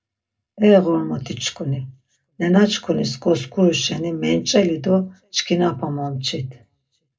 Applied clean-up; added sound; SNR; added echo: none; none; none; reverberation time 0.2 s.